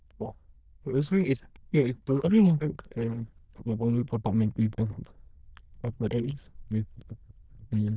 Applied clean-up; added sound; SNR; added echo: neural diffusion model UNIVERSE++.